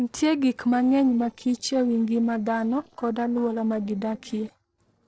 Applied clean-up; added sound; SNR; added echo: neural separator model SepFormer DNS4.